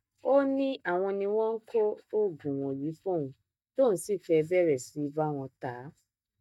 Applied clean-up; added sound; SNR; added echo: neural mask model DeepFilterNet 3.